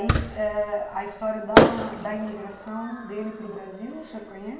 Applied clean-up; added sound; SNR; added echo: none; Fireworks; -4 dB; reverberation time 1.1 s.